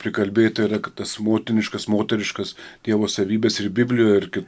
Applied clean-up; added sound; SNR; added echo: none; none; none; none.